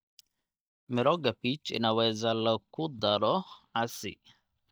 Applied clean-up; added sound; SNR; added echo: neural mask model DeepFilterNet 3.